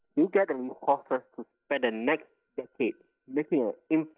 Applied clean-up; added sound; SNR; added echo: neural mask model DeepFilterNet 3.